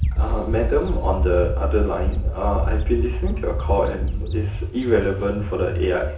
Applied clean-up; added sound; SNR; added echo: none; Bird; -1 dB; reverberation time 0.7 s.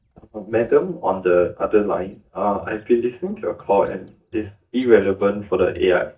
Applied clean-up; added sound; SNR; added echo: neural mask model DeepFilterNet 3.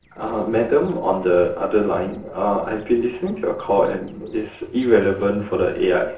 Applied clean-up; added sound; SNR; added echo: neural separator model SepFormer DNS4.